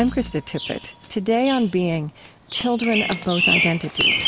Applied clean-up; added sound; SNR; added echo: none; Bird vocalization, bird call, bird song; 3 dB; none.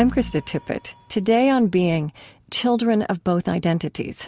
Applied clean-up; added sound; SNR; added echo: none; none; none; none.